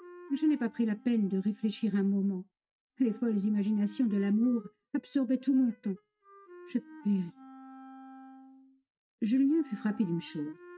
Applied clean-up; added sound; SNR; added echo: neural mask model RNNoise.